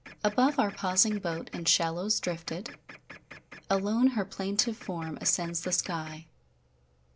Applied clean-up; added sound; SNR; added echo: none; Printer; 19 dB; none.